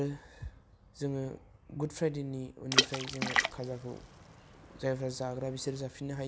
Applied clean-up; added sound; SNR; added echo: none; Water / Splash, splatter; -2 dB; none.